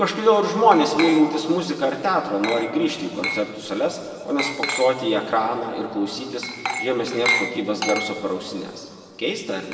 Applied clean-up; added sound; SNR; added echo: none; Glass; 9 dB; reverberation time 2.3 s.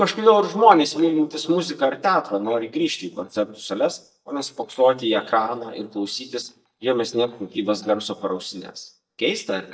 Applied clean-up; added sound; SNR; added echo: neural mask model DeepFilterNet 3.